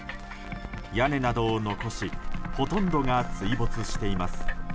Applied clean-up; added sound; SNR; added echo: none; Crackle; 2 dB; none.